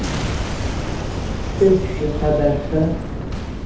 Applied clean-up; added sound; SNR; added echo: none; Boom; 2 dB; reverberation time 0.6 s.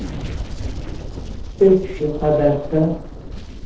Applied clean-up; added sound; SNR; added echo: neural separator model SepFormer DNS4.